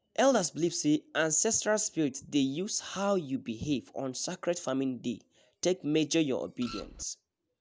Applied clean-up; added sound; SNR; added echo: none; Printer; 14 dB; none.